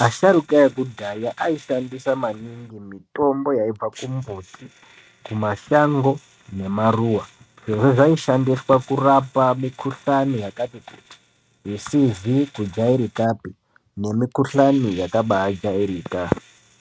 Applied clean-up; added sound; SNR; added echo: neural mask model RNNoise.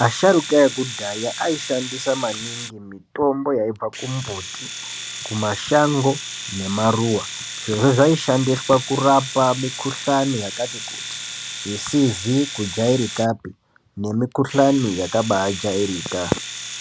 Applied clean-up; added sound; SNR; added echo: none; Domestic sounds, home sounds; 11 dB; none.